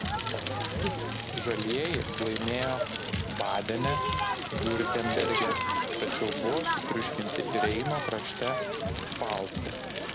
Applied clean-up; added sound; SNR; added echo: none; Crackle; -2 dB; none.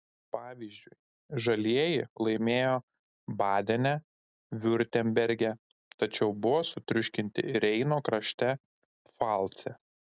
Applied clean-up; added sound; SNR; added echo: none; none; none; none.